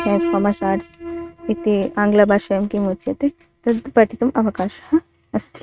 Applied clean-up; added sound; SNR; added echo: neural mask model RNNoise.